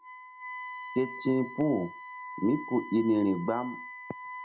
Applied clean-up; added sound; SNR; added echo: none; Wind instrument, woodwind instrument; 12 dB; none.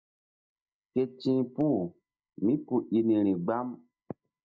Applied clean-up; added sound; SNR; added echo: neural mask model DeepFilterNet 3.